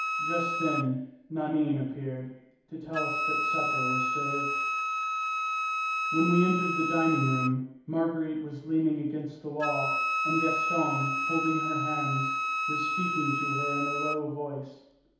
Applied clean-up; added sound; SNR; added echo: none; Wind instrument, woodwind instrument; 0 dB; reverberation time 2.2 s.